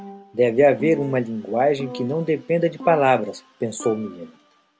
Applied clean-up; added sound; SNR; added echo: none; Percussion; 17 dB; none.